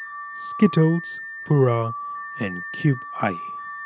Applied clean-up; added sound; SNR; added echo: none; Alarm / Car; 10 dB; none.